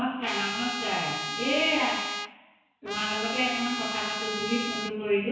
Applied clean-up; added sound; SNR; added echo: none; Trumpet; 4 dB; reverberation time 1.1 s.